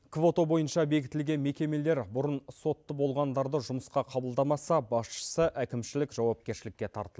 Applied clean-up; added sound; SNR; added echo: none; none; none; none.